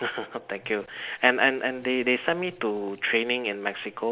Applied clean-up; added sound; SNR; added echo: none; none; none; none.